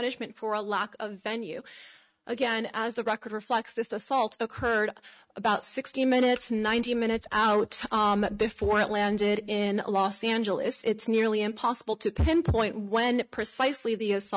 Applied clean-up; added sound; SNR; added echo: neural mask model RNNoise.